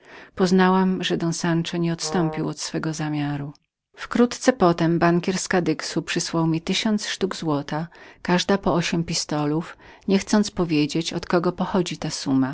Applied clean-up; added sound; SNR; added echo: none; Brass instrument; 11 dB; none.